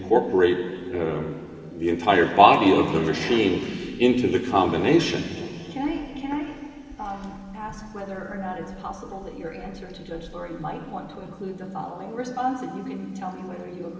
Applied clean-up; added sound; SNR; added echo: none; none; none; reverberation time 2.7 s.